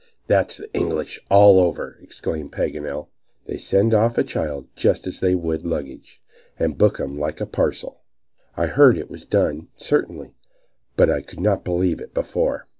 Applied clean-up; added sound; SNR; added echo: none; none; none; none.